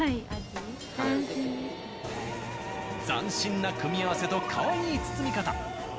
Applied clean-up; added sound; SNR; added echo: none; none; none; none.